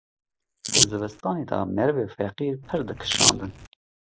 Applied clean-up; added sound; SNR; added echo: neural mask model Resemble Enhance denoiser.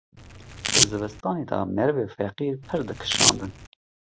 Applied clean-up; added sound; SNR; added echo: none; Domestic sounds, home sounds; -3 dB; none.